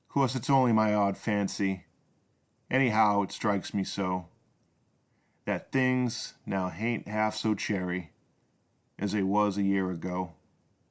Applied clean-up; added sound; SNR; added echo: none; none; none; none.